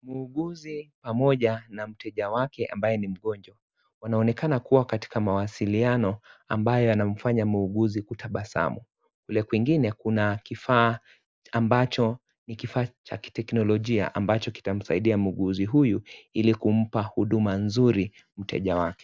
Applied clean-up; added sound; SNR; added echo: none; none; none; none.